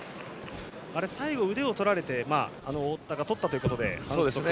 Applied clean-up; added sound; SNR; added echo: none; none; none; none.